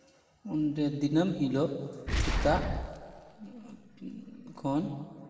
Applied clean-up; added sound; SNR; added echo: none; Boom; 3 dB; reverberation time 2.8 s.